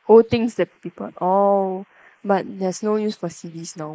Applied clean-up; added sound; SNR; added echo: neural mask model Resemble Enhance denoiser.